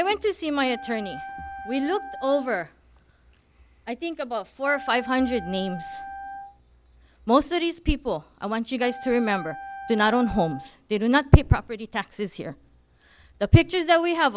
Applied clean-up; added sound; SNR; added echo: none; Wind instrument, woodwind instrument; 15 dB; none.